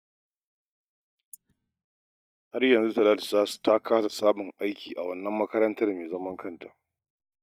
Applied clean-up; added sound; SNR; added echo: neural mask model DeepFilterNet 3.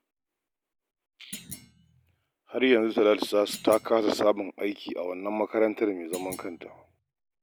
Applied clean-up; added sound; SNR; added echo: none; Thump, thud; 18 dB; none.